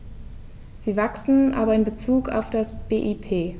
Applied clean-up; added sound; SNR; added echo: none; none; none; none.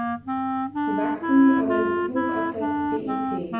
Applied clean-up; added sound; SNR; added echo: none; Wind instrument, woodwind instrument; 0 dB; reverberation time 0.9 s.